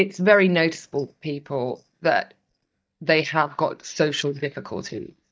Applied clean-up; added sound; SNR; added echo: neural mask model DeepFilterNet 3.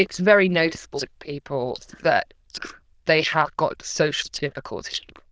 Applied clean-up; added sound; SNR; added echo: neural diffusion model UNIVERSE++.